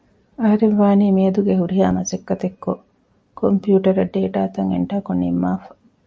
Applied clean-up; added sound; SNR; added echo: none; none; none; none.